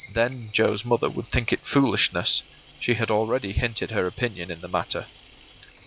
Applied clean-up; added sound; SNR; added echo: none; Boiling / Alarm; -3 dB; none.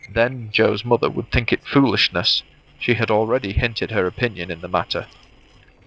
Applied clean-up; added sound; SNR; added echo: neural separator model SepFormer DNS4.